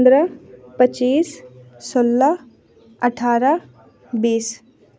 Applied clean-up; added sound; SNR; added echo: none; none; none; none.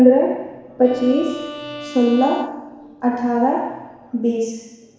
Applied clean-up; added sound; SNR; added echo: none; Bowed string instrument; 15 dB; reverberation time 1.1 s.